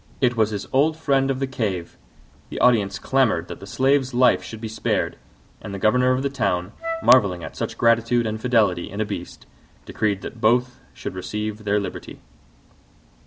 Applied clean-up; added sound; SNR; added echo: none; Wind instrument, woodwind instrument; 10 dB; none.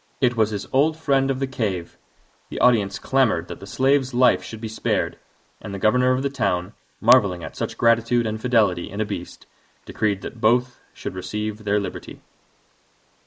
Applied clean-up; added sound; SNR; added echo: neural mask model Resemble Enhance denoiser.